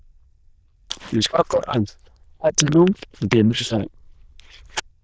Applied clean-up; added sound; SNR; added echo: neural diffusion model UNIVERSE++.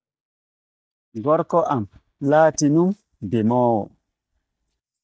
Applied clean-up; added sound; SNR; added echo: neural mask model DeepFilterNet 3.